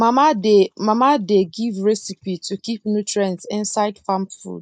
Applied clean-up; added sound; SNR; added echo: neural mask model Resemble Enhance denoiser.